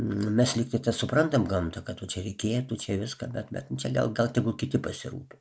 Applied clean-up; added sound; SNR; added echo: none; none; none; none.